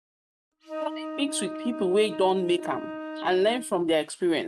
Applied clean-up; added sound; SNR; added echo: neural mask model RNNoise.